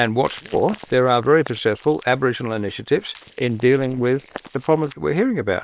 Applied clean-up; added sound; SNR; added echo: neural separator model SepFormer WHAM!.